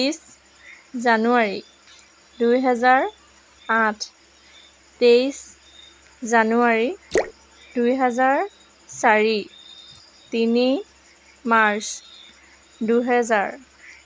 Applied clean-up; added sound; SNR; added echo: none; Drip / Splash, splatter; 9 dB; none.